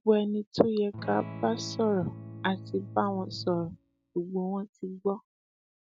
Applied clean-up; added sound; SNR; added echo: none; Electric guitar / Strum; 12 dB; none.